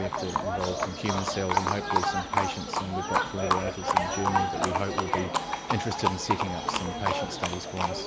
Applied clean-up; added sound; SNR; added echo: none; Livestock, farm animals, working animals; -4 dB; none.